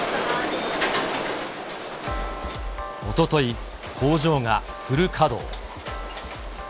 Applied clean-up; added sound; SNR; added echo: none; none; none; none.